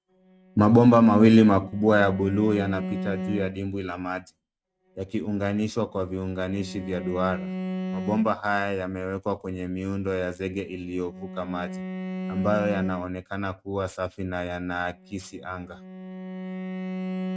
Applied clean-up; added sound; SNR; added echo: neural mask model RNNoise.